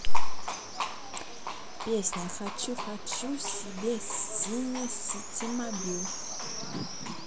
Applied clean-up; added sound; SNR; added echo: none; Livestock, farm animals, working animals; 13 dB; none.